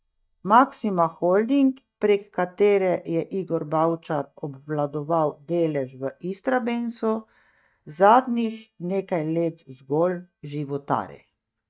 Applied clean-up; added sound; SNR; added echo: neural mask model DeepFilterNet 3.